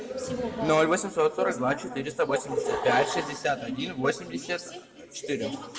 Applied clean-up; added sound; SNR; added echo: none; none; none; reverberation time 1.1 s.